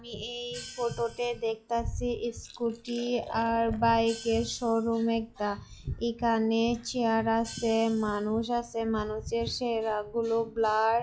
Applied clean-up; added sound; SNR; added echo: classical method log-MMSE.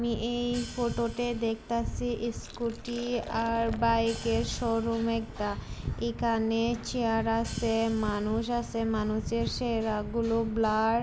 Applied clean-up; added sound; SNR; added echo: none; Hi-hat + Liquid; 20 dB; none.